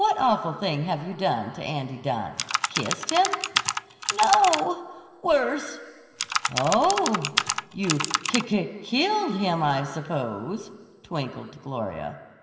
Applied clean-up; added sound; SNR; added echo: none; Computer keyboard; 2 dB; reverberation time 2.0 s.